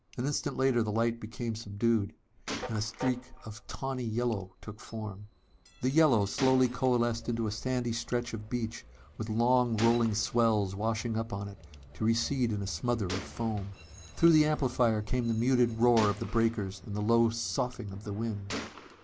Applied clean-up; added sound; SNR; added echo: none; Train + Gunshot, gunfire; 16 dB; none.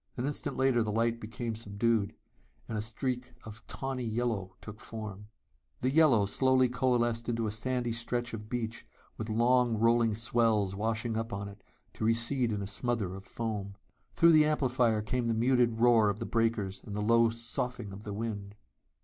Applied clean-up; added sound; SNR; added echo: none; none; none; none.